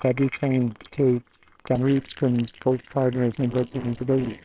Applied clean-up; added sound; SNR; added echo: neural separator model SepFormer WHAMR!.